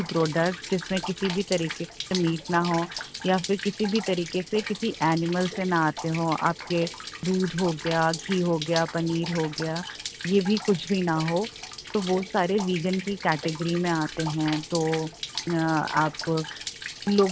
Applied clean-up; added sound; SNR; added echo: none; Rain; 11 dB; none.